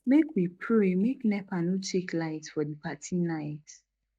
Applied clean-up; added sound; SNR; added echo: neural mask model DeepFilterNet 3.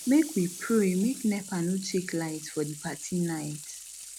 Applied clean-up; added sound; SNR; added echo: none; Sink (filling or washing) / Water tap, faucet; 14 dB; none.